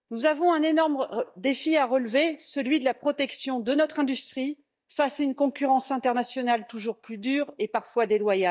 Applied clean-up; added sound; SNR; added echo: neural mask model DeepFilterNet 3.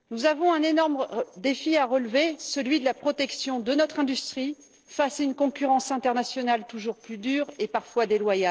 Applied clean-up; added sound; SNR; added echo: neural separator model SepFormer DNS4.